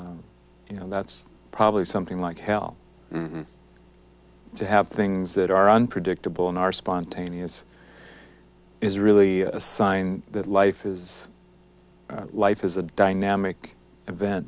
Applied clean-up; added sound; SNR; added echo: none; none; none; none.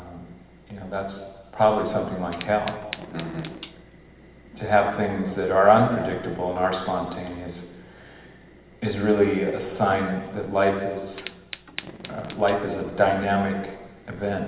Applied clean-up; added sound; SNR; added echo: none; Fire; 20 dB; reverberation time 1.2 s.